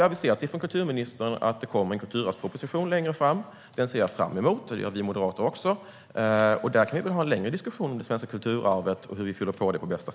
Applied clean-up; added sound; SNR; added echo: none; none; none; none.